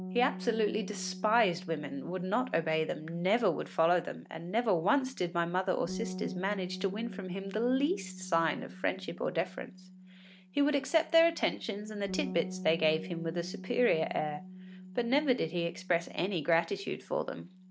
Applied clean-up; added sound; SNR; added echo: none; Bass guitar; 13 dB; none.